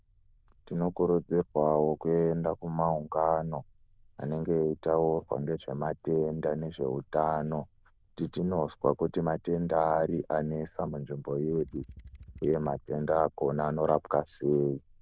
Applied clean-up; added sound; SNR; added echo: neural diffusion model UNIVERSE++.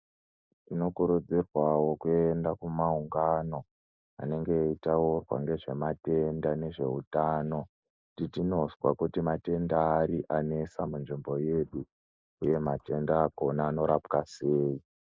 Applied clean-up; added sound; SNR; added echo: neural mask model Resemble Enhance denoiser.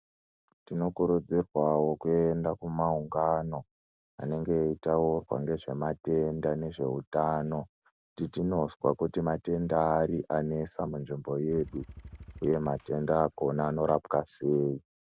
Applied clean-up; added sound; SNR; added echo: none; Motorcycle / Engine; 19 dB; none.